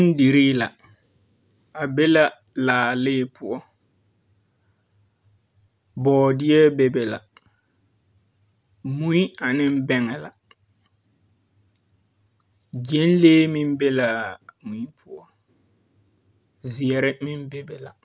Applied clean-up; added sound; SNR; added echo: none; none; none; none.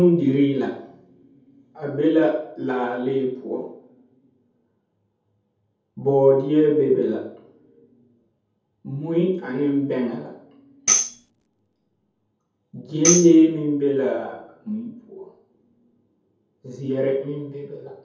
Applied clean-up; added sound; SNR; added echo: none; Tambourine; 3 dB; reverberation time 0.7 s.